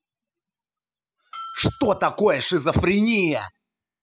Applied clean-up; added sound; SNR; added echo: classical method spectral subtraction.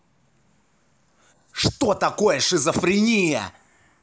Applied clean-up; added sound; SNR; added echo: neural mask model Resemble Enhance denoiser.